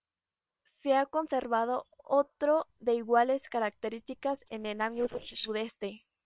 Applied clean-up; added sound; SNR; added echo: neural separator model SepFormer WHAM!.